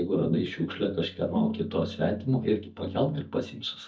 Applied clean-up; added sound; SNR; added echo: neural mask model DeepFilterNet 3.